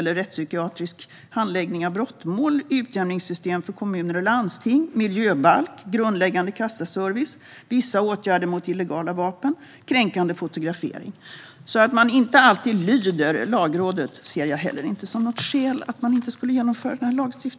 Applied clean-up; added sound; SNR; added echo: none; none; none; none.